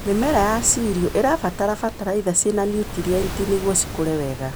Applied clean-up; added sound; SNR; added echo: none; Waves, surf; 9 dB; none.